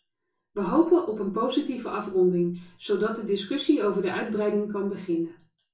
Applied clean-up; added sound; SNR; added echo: none; none; none; reverberation time 0.2 s.